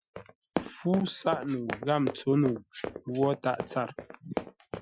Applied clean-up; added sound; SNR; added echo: classical method Wiener filter.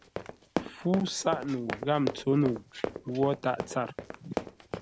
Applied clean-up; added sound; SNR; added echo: none; Run; 7 dB; none.